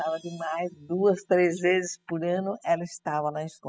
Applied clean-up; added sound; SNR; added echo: classical method spectral subtraction.